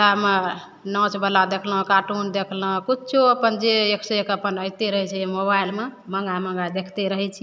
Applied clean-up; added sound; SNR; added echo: none; none; none; none.